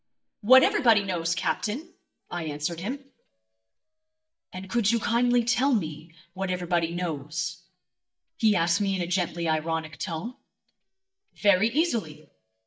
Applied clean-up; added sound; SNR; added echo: neural mask model DeepFilterNet 3.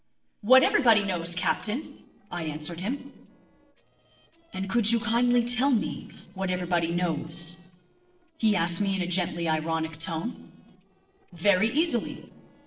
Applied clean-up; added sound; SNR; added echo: neural separator model SepFormer DNS4.